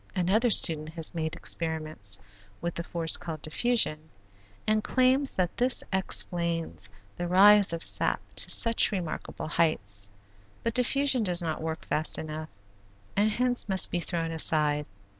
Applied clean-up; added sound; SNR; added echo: none; none; none; none.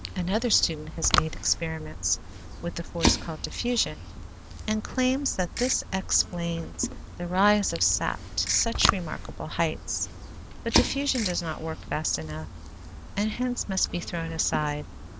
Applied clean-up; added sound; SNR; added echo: none; Ratchet, pawl / Percussion + Fire; 5 dB; none.